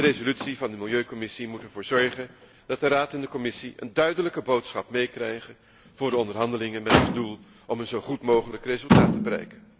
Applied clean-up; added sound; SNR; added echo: none; Motor vehicle (road); 2 dB; none.